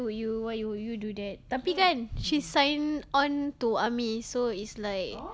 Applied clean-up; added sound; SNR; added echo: none; none; none; none.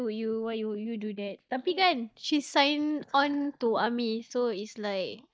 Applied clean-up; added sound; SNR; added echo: neural mask model DeepFilterNet 3.